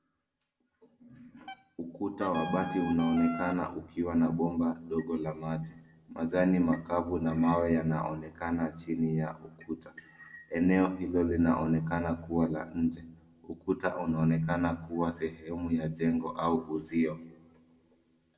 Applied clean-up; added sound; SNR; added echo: none; Wind instrument, woodwind instrument; 10 dB; reverberation time 0.6 s.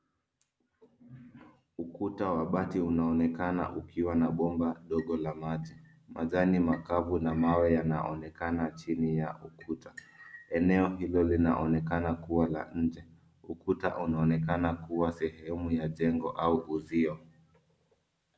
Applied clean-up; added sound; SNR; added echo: none; none; none; none.